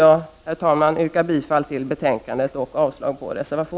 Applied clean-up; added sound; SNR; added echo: none; none; none; none.